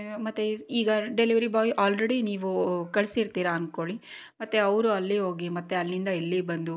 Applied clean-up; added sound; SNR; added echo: none; none; none; none.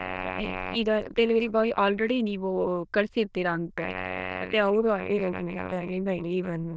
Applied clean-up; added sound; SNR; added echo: neural diffusion model UNIVERSE++.